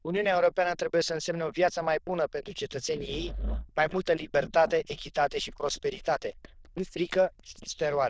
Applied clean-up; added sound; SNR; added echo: neural diffusion model UNIVERSE++.